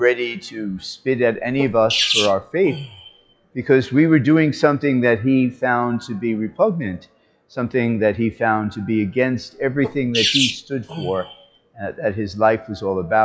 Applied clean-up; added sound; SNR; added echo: classical method log-MMSE.